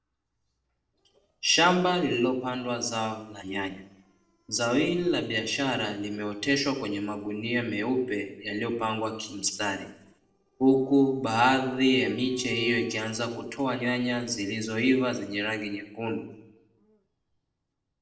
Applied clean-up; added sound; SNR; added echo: neural separator model SepFormer DNS4.